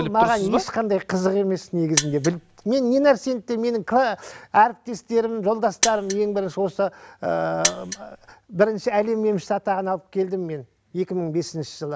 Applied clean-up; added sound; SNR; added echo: none; Mechanisms; 5 dB; none.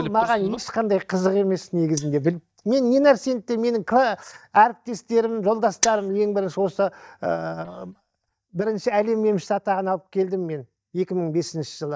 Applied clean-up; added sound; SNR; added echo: neural mask model DeepFilterNet 3.